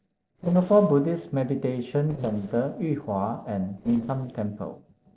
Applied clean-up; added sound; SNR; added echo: neural separator model SepFormer DNS4.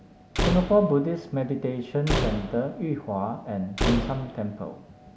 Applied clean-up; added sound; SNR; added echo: none; Slam; 4 dB; none.